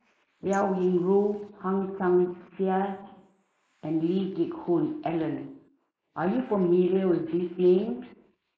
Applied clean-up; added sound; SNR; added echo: neural mask model Resemble Enhance denoiser.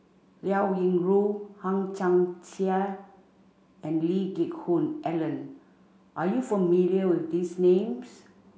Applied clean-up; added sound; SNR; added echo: none; none; none; none.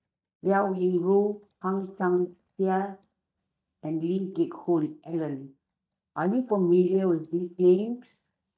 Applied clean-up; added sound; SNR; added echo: neural mask model DeepFilterNet 3.